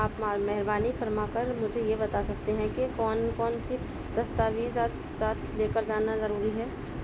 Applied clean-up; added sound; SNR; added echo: none; none; none; none.